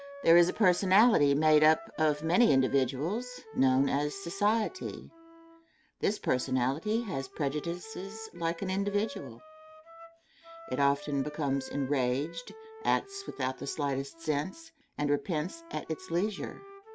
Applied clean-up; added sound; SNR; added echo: none; Wind instrument, woodwind instrument; 19 dB; none.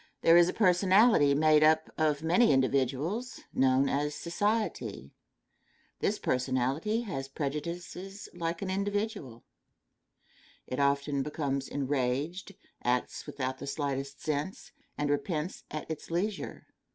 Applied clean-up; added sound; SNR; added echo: none; none; none; none.